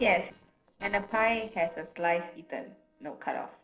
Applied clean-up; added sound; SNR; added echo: neural separator model SepFormer DNS4.